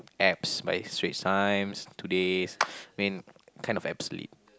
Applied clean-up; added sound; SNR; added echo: none; Clapping; 7 dB; none.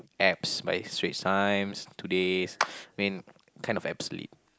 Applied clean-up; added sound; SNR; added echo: neural mask model Resemble Enhance denoiser.